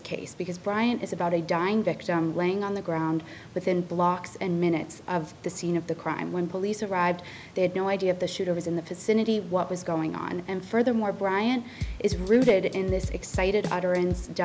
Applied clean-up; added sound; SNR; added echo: none; Drum / Drum kit; 7 dB; none.